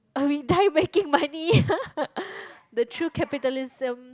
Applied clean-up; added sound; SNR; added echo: none; none; none; none.